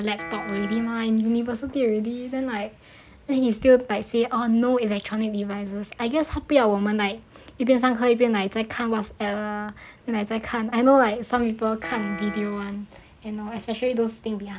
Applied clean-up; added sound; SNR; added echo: none; Piano; 12 dB; none.